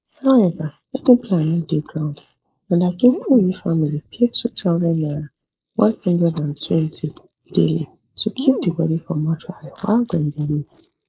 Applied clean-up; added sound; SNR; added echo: neural mask model Resemble Enhance denoiser.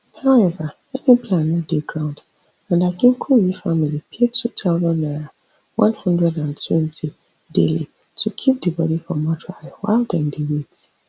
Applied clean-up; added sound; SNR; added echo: none; none; none; none.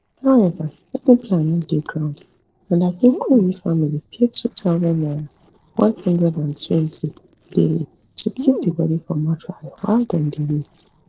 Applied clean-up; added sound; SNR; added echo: neural separator model SepFormer DNS4.